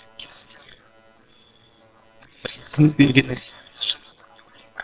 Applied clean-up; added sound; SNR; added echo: neural separator model SepFormer WHAM!.